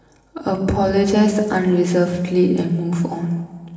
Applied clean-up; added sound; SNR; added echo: none; none; none; reverberation time 1.9 s.